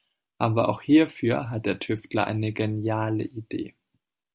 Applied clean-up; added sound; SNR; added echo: none; none; none; none.